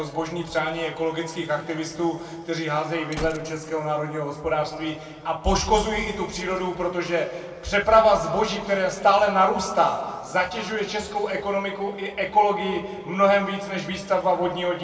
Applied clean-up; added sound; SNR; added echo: none; Gunshot, gunfire; 19 dB; reverberation time 1.8 s.